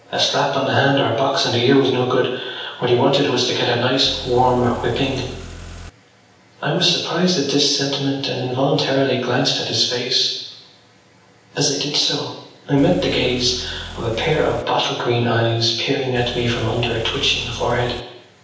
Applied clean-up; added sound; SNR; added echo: none; Car; 14 dB; reverberation time 0.9 s.